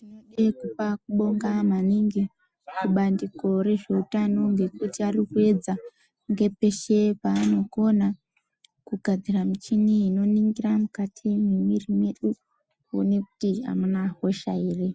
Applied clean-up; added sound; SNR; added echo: none; none; none; none.